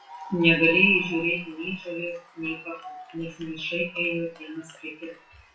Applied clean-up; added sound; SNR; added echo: classical method WPE with log-MMSE.